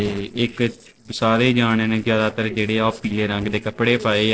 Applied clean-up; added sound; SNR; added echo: neural separator model SepFormer DNS4.